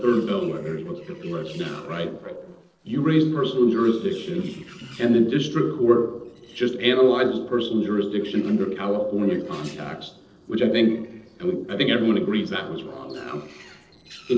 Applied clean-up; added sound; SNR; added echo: neural separator model SepFormer DNS4.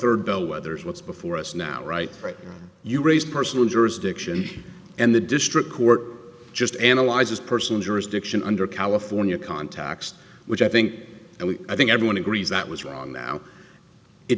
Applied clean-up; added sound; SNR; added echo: none; none; none; none.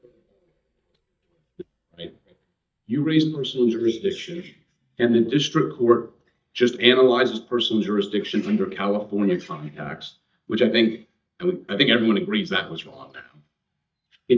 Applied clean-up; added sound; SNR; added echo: neural mask model DeepFilterNet 3.